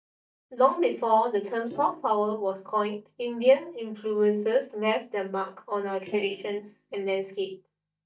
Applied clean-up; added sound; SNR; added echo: neural mask model DeepFilterNet 3.